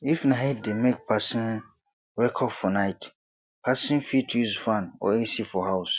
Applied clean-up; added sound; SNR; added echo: none; none; none; none.